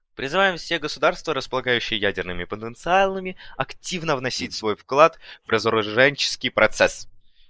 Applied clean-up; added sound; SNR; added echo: neural mask model Resemble Enhance denoiser.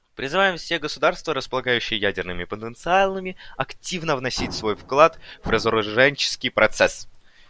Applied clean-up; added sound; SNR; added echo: none; Explosion; 13 dB; none.